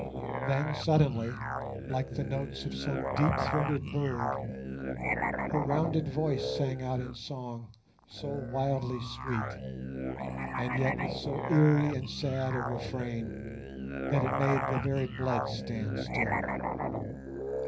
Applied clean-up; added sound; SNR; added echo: none; Musical instrument; 3 dB; reverberation time 0.5 s.